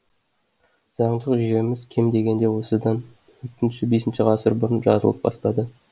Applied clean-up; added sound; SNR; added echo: none; none; none; none.